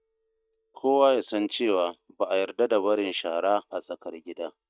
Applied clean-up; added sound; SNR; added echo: neural mask model DeepFilterNet 3.